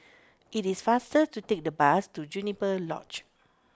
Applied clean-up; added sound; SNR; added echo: none; none; none; none.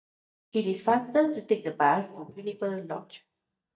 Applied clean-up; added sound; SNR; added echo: neural mask model DeepFilterNet 3.